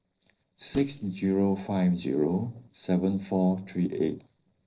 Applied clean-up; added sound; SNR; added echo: neural separator model SepFormer DNS4.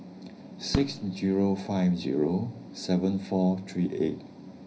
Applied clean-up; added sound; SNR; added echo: none; Fireworks; 14 dB; reverberation time 0.5 s.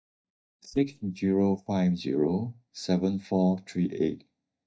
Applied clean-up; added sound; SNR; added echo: neural mask model DeepFilterNet 3.